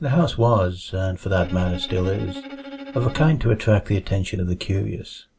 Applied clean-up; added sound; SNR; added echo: none; Bowed string instrument; 14 dB; none.